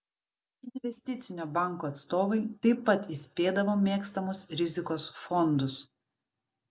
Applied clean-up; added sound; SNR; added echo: none; none; none; none.